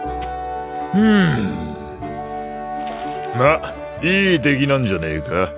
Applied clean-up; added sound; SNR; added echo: none; none; none; none.